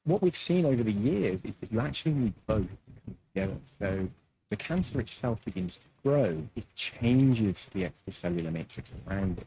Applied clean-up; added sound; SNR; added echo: neural mask model RNNoise.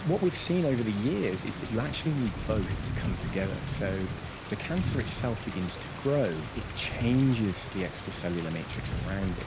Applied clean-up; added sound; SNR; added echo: none; Thunder / Rain; 5 dB; none.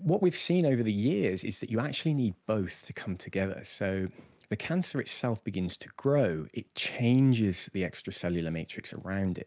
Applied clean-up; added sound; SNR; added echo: none; none; none; none.